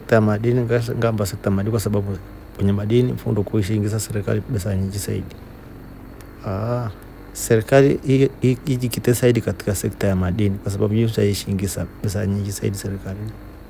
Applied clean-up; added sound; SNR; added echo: none; Engine / Boat, Water vehicle; 18 dB; none.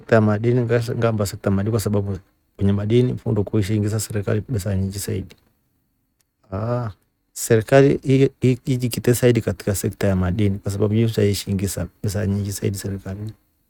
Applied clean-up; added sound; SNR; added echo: neural mask model RNNoise.